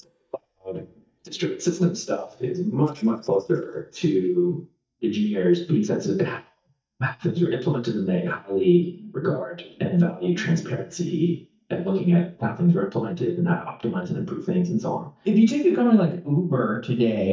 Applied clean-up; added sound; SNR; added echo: neural mask model DeepFilterNet 3.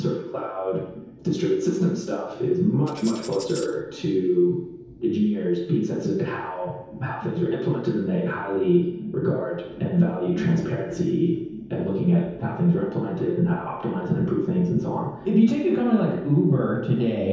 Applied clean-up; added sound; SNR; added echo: none; Tambourine; 19 dB; reverberation time 0.9 s.